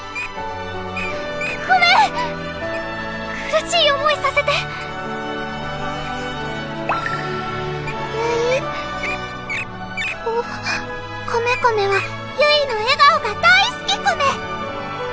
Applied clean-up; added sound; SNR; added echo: none; Wild animals; 13 dB; none.